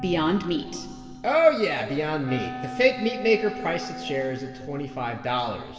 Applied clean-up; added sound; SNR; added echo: none; Wind instrument, woodwind instrument; 13 dB; reverberation time 2.1 s.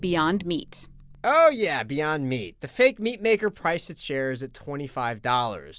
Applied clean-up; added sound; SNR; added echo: none; none; none; none.